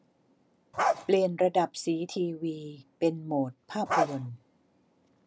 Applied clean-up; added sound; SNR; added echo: none; Bark; 1 dB; none.